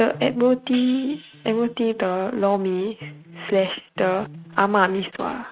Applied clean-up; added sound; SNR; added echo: neural mask model RNNoise.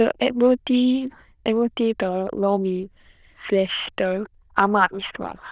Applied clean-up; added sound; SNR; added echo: neural diffusion model UNIVERSE++.